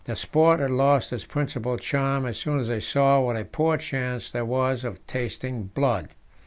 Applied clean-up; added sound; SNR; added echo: none; none; none; none.